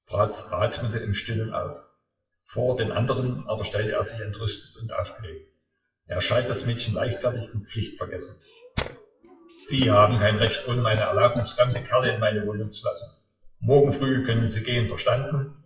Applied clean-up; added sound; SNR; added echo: classical method WPE with log-MMSE.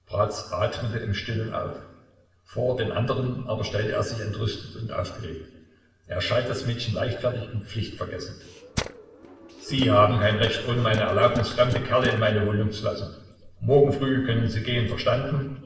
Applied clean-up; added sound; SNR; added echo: none; Tools; 10 dB; reverberation time 1.0 s.